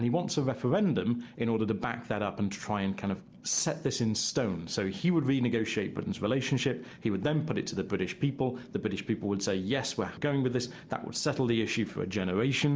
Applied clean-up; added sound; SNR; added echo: none; none; none; none.